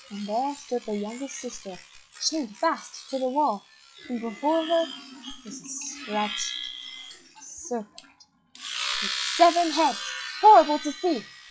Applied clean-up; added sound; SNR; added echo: classical method log-MMSE.